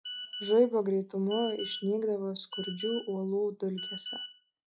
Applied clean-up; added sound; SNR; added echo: classical method log-MMSE.